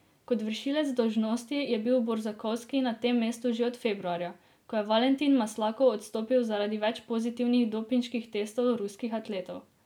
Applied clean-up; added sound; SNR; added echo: none; none; none; none.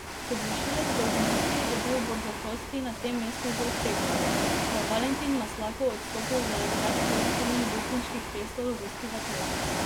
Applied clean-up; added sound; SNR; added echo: none; Ocean; -3 dB; none.